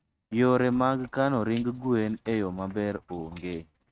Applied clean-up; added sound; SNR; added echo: neural mask model RNNoise.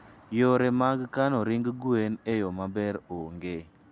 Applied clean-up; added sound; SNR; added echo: none; none; none; none.